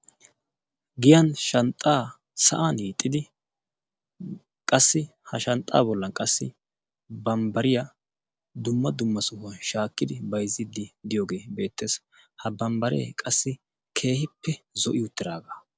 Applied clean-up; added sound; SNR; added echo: none; none; none; none.